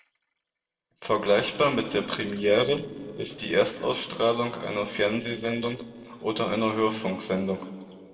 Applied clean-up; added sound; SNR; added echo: neural separator model SepFormer DNS4.